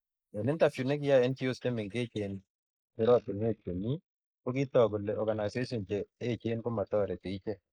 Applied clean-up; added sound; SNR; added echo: neural mask model Resemble Enhance denoiser.